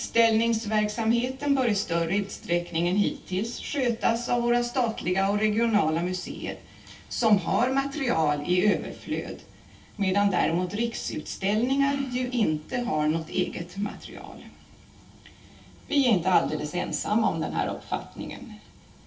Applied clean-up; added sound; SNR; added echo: none; none; none; reverberation time 0.2 s.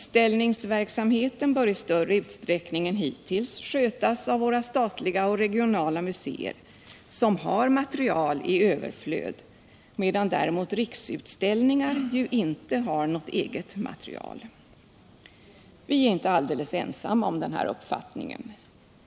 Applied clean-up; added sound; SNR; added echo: none; none; none; none.